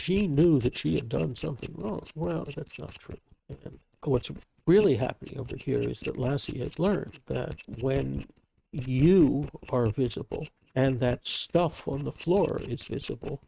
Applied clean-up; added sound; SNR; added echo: neural mask model RNNoise.